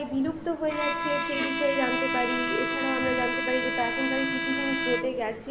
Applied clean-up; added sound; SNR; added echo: none; Bowed string instrument; 1 dB; none.